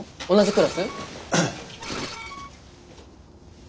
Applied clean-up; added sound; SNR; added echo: none; Screech; 13 dB; none.